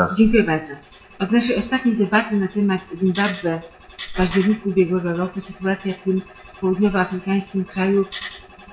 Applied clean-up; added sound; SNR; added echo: classical method WPE with log-MMSE.